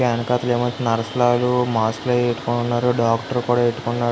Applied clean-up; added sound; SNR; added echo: none; none; none; none.